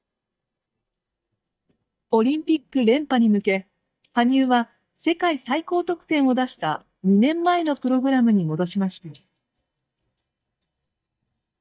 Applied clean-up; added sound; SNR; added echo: neural mask model DeepFilterNet 3.